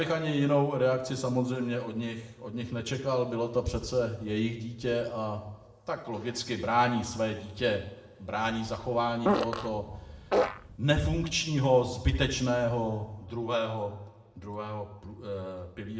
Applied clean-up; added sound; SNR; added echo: none; Fart; 0 dB; reverberation time 0.8 s.